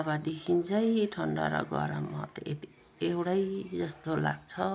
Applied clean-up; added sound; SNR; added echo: none; none; none; none.